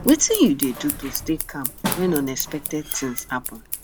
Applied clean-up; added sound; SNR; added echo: none; Scissors; 7 dB; none.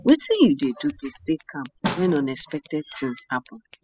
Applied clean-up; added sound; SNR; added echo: classical method spectral subtraction.